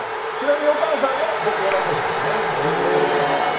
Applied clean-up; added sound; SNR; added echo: none; Clapping; 19 dB; reverberation time 0.8 s.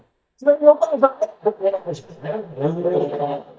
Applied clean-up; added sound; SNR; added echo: neural mask model DeepFilterNet 3.